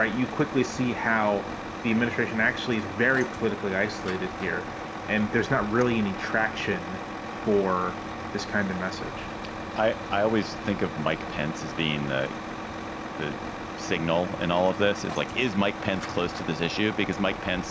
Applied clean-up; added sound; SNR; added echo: none; Truck; 7 dB; none.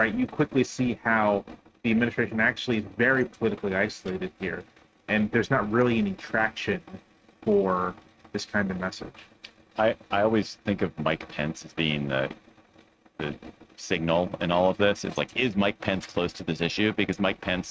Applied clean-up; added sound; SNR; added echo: neural mask model RNNoise.